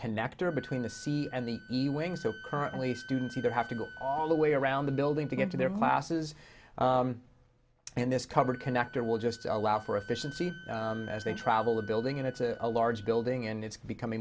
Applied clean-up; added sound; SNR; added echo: none; Wind instrument, woodwind instrument; 19 dB; none.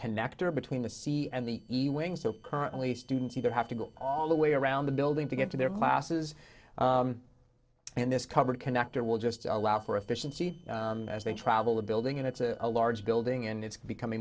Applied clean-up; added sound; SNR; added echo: neural separator model SepFormer DNS4.